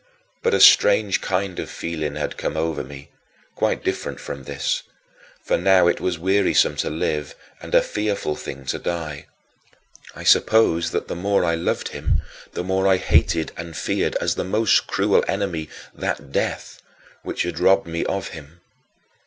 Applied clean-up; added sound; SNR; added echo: none; none; none; none.